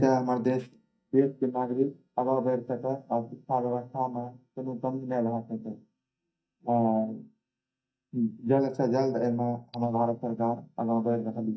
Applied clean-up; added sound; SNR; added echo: neural mask model DeepFilterNet 3.